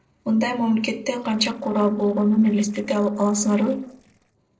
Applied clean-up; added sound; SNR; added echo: neural separator model SepFormer DNS4.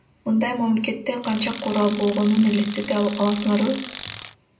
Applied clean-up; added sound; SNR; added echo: none; Tools; 11 dB; reverberation time 0.5 s.